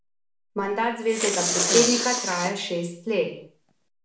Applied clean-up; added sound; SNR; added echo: none; Respiratory sounds; 1 dB; reverberation time 0.5 s.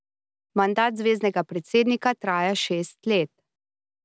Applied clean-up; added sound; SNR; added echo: none; none; none; none.